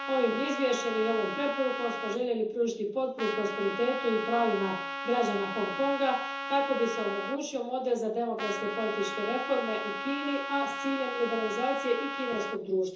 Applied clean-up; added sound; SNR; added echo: none; Trumpet; 6 dB; reverberation time 0.6 s.